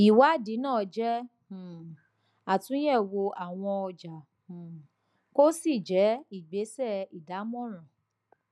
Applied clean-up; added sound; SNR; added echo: none; none; none; none.